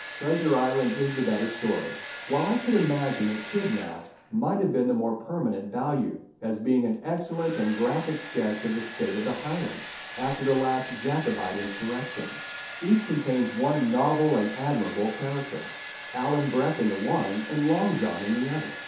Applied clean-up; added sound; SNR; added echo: none; Domestic sounds, home sounds; 13 dB; reverberation time 0.5 s.